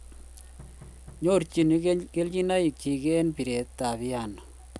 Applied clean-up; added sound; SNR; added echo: none; Mechanical fan + Knock; 19 dB; none.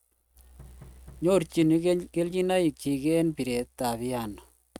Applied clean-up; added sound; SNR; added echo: neural mask model RNNoise.